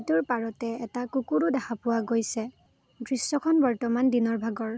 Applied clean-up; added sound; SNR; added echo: none; none; none; none.